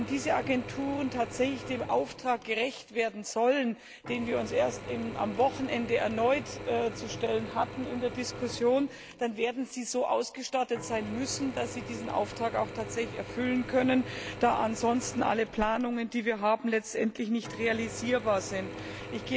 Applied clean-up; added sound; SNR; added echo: none; Drill / Mechanisms; 12 dB; none.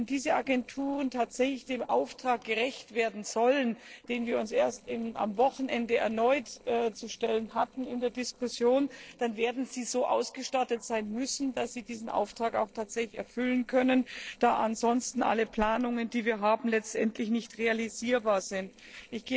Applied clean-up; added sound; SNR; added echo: neural separator model SepFormer DNS4.